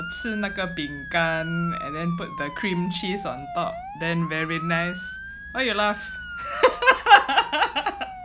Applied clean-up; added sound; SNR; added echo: none; Motor vehicle (road) / Siren; 11 dB; none.